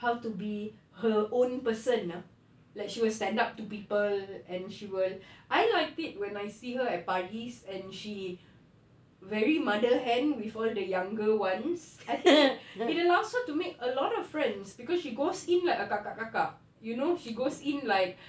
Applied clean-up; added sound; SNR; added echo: none; none; none; none.